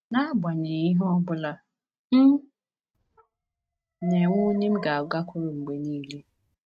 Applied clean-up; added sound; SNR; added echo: neural mask model RNNoise.